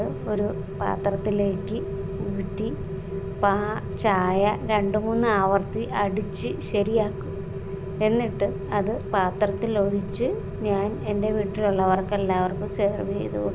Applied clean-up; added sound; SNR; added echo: none; Rain; 6 dB; none.